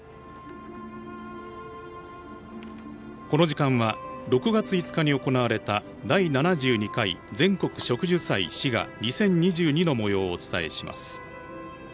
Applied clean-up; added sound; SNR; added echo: none; none; none; none.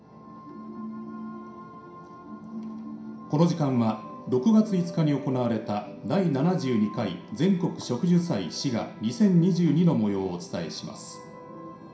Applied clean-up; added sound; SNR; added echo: none; none; none; reverberation time 0.5 s.